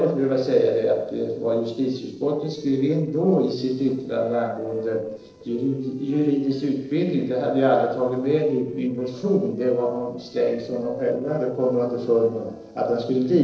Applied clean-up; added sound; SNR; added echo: neural separator model SepFormer DNS4.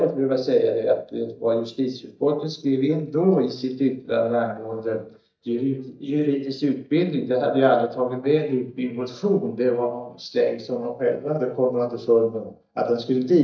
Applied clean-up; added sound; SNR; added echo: neural mask model DeepFilterNet 3.